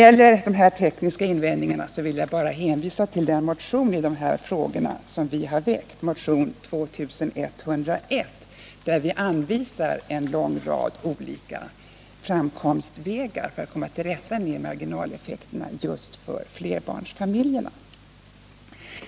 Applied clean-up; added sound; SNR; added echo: none; none; none; none.